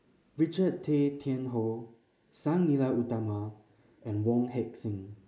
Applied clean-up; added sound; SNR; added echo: neural mask model Resemble Enhance denoiser.